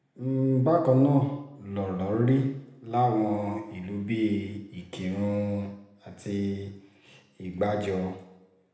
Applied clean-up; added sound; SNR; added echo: none; none; none; reverberation time 0.8 s.